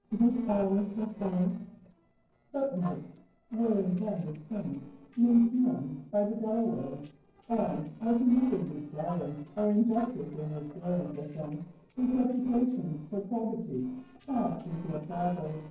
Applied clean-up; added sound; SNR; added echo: neural separator model SepFormer DNS4.